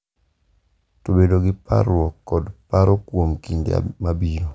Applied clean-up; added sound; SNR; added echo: none; none; none; none.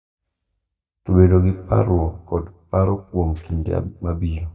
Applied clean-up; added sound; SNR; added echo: neural mask model DeepFilterNet 3.